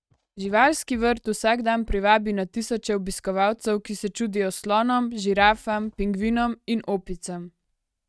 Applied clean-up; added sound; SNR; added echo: neural mask model RNNoise.